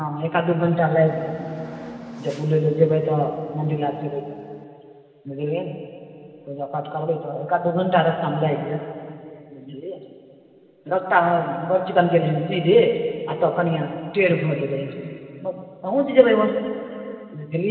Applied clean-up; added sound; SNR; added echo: none; Hiss / Bus / Engine; 19 dB; reverberation time 2.7 s.